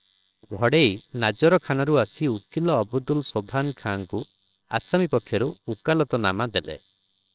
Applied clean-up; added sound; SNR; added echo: neural separator model SepFormer WHAMR!.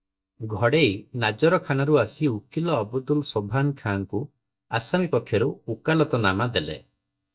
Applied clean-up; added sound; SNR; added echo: neural mask model DeepFilterNet 3.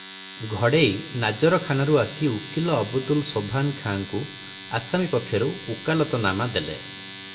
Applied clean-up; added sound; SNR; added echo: none; Domestic sounds, home sounds; 15 dB; reverberation time 1.0 s.